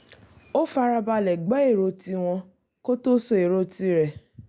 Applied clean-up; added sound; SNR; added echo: none; none; none; none.